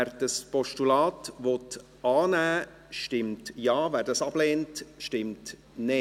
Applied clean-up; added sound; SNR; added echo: none; none; none; none.